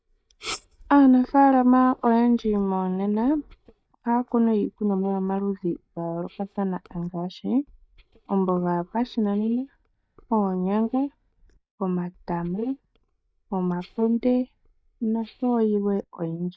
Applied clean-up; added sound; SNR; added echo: neural mask model DeepFilterNet 3.